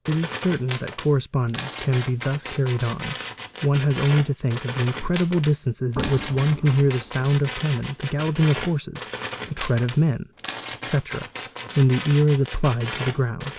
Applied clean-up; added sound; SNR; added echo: none; Organ + Tools; 10 dB; none.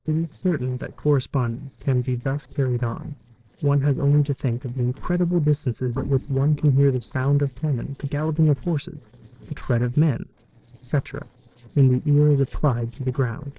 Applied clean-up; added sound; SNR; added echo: neural separator model SepFormer DNS4.